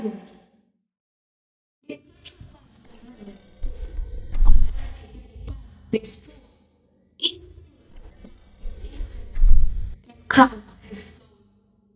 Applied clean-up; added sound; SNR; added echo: neural mask model DeepFilterNet 3.